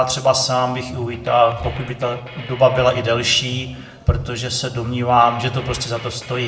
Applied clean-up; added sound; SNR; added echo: none; Drum kit; 17 dB; reverberation time 0.5 s.